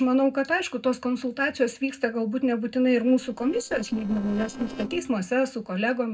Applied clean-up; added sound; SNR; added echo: neural separator model SepFormer DNS4.